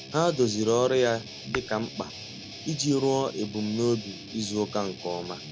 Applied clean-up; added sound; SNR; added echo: none; Tap / Hammer + Guitar; 13 dB; none.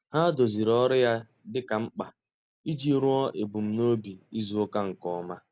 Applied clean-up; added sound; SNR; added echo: none; none; none; none.